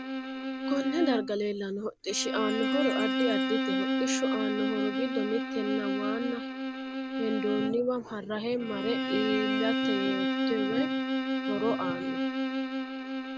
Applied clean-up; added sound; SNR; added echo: none; Bowed string instrument; -2 dB; none.